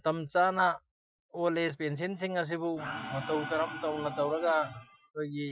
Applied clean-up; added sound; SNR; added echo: classical method Wiener filter.